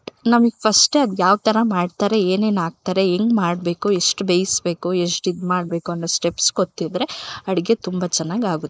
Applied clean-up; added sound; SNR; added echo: neural mask model Resemble Enhance denoiser.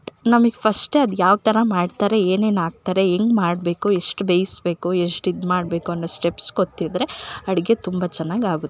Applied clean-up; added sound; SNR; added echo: none; none; none; none.